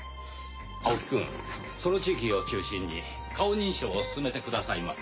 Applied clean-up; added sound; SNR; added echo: none; Wind instrument, woodwind instrument; 12 dB; none.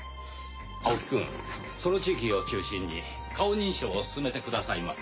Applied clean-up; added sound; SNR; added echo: none; none; none; none.